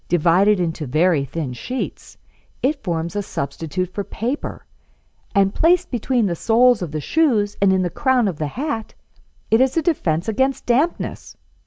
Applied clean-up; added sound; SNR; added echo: none; none; none; none.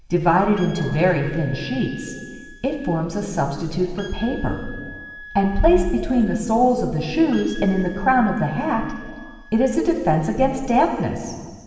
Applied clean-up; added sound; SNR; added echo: none; Wind instrument, woodwind instrument; 20 dB; reverberation time 1.7 s.